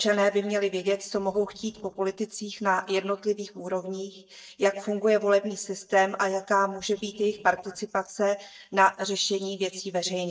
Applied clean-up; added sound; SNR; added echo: neural mask model DeepFilterNet 3.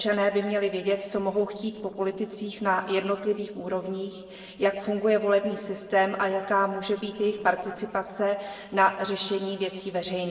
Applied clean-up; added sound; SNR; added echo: neural separator model SepFormer DNS4.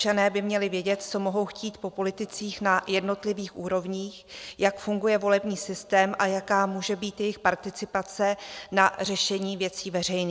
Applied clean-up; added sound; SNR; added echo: none; none; none; none.